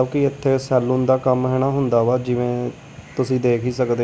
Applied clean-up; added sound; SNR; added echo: none; none; none; none.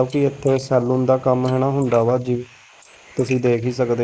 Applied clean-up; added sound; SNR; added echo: neural mask model Resemble Enhance denoiser.